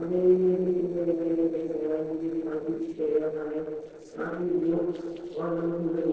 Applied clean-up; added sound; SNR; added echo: neural separator model SepFormer DNS4.